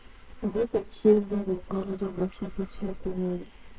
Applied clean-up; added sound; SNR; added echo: neural separator model SepFormer WHAMR!.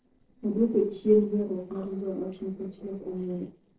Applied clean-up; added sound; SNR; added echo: neural separator model SepFormer DNS4.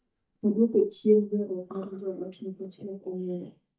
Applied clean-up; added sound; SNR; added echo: neural mask model DeepFilterNet 3.